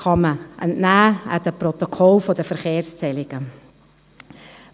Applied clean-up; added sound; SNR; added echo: none; none; none; none.